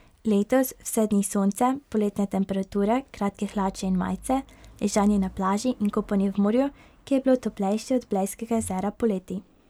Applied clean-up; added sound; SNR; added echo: none; none; none; none.